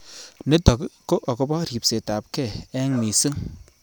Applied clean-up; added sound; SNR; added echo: none; none; none; none.